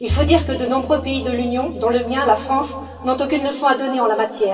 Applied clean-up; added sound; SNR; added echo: none; Bowed string instrument; 9 dB; reverberation time 2.3 s.